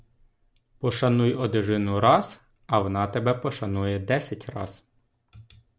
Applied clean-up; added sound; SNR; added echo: none; none; none; none.